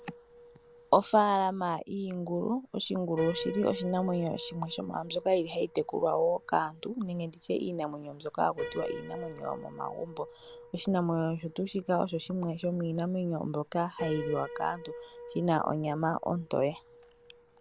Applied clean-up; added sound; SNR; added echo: none; Piano; 14 dB; none.